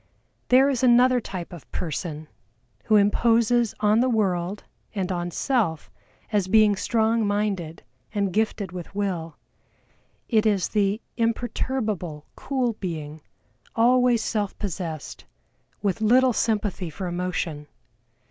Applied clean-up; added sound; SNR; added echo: none; none; none; none.